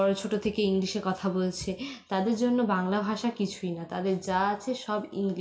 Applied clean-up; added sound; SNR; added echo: none; none; none; reverberation time 0.3 s.